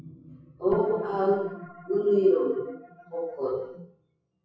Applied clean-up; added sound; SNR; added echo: classical method WPE with log-MMSE.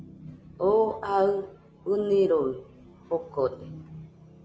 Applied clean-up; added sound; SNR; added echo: none; none; none; none.